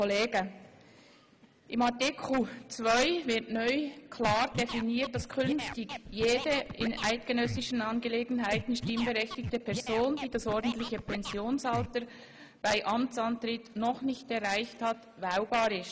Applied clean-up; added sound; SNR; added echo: none; Scratching (performance technique); 9 dB; none.